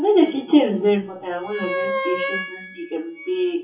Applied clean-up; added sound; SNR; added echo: classical method WPE with log-MMSE.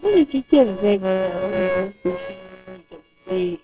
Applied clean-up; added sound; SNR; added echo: neural separator model SepFormer WHAMR!.